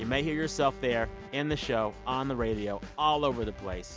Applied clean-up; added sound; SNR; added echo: none; Bowed string instrument; 19 dB; none.